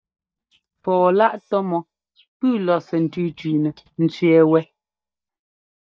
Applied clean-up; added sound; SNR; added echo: neural mask model DeepFilterNet 3.